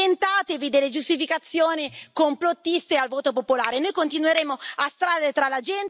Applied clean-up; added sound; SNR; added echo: none; Finger snapping; 11 dB; none.